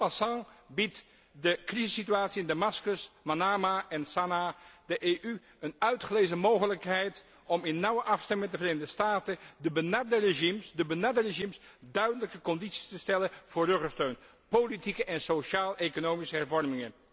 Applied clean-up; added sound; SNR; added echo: none; none; none; none.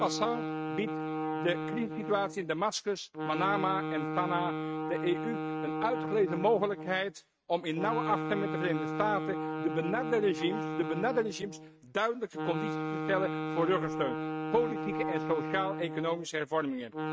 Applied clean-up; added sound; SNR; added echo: neural mask model RNNoise.